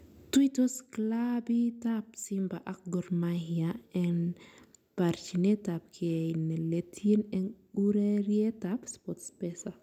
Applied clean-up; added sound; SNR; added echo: none; none; none; none.